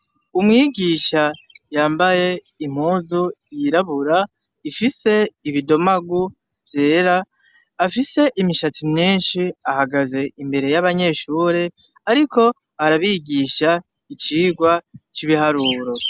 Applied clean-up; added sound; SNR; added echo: none; none; none; none.